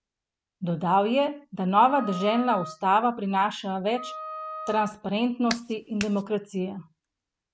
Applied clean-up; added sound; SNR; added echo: none; Clapping + Wind instrument, woodwind instrument; 12 dB; none.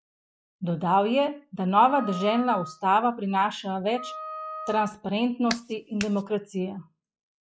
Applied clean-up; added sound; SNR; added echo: classical method log-MMSE.